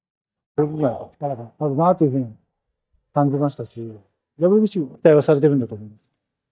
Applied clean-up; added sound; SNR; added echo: neural mask model DeepFilterNet 3.